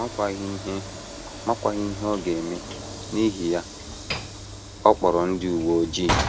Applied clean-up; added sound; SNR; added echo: none; Sliding door / Train; 7 dB; none.